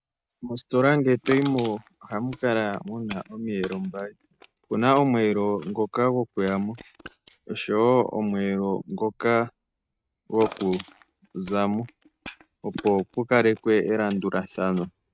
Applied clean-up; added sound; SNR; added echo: neural mask model RNNoise.